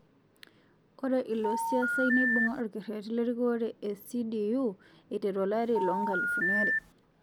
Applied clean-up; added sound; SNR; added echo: none; Telephone; -2 dB; none.